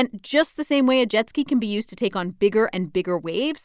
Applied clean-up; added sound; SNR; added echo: none; none; none; none.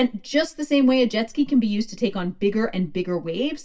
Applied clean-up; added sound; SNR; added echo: none; none; none; reverberation time 0.2 s.